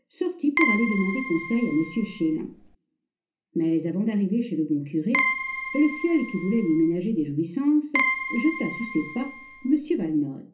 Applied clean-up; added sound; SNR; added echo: none; Keyboard (musical); 5 dB; reverberation time 0.3 s.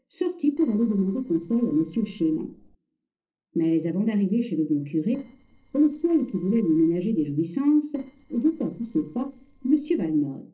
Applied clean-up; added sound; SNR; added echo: neural separator model SepFormer DNS4.